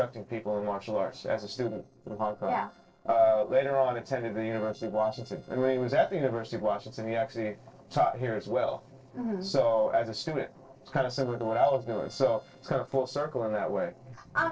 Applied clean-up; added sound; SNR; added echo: neural separator model SepFormer DNS4.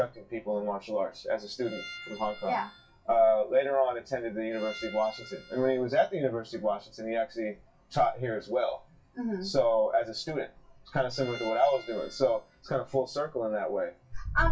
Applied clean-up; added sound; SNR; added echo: classical method WPE with log-MMSE.